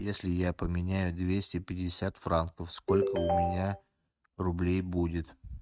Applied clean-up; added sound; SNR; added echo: neural mask model RNNoise.